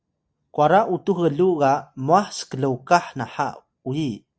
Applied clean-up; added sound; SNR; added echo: none; none; none; none.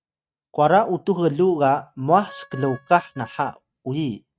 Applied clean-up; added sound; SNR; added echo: neural mask model RNNoise.